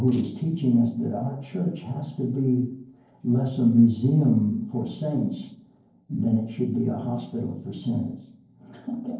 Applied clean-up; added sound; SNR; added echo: neural separator model SepFormer DNS4.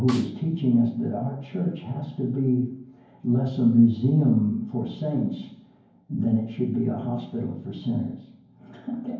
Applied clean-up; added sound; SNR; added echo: none; Snare drum; 16 dB; reverberation time 0.9 s.